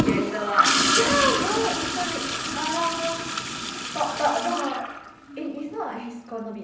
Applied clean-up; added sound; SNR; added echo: none; Toilet flush / Gurgling; -2 dB; reverberation time 0.7 s.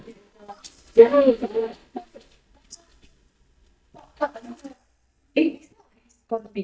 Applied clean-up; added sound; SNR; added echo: neural mask model DeepFilterNet 3.